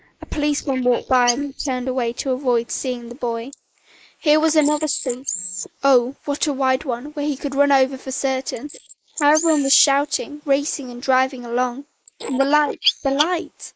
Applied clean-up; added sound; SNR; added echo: neural mask model Resemble Enhance denoiser.